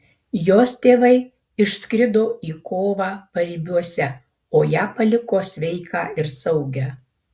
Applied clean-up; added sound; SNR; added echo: none; none; none; none.